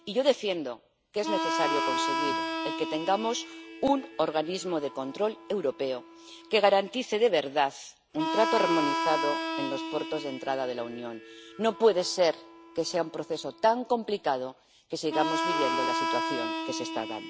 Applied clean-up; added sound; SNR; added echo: none; Harmonica; 5 dB; none.